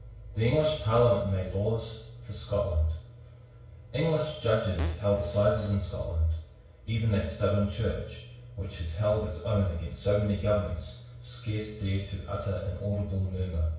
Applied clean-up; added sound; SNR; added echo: none; Fart; 15 dB; reverberation time 0.6 s.